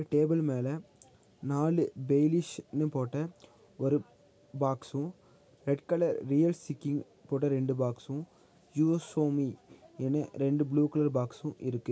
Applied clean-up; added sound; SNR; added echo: none; none; none; none.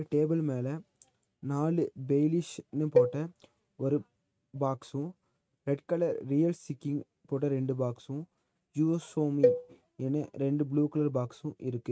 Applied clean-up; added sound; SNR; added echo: neural mask model RNNoise.